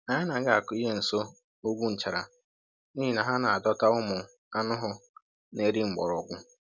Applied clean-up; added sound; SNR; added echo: none; none; none; none.